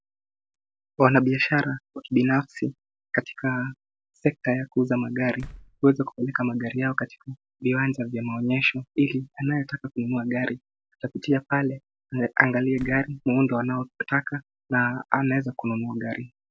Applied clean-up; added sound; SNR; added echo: none; Slam; 20 dB; none.